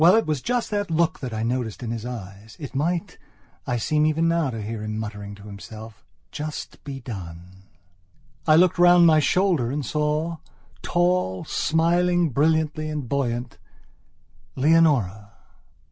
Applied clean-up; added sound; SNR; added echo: none; none; none; none.